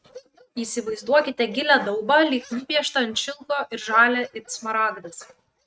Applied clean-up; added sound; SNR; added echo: neural mask model RNNoise.